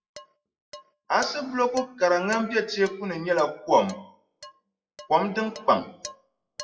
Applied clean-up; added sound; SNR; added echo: classical method WPE with log-MMSE.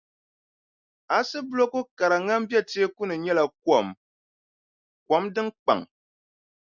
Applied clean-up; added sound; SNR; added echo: none; none; none; none.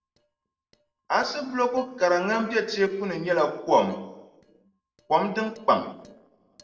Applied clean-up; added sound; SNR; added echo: neural separator model SepFormer DNS4.